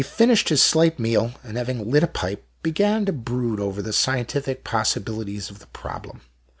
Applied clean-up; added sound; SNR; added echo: none; none; none; none.